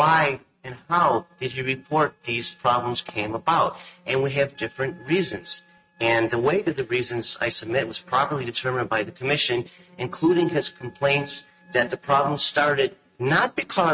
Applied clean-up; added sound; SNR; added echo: neural mask model RNNoise.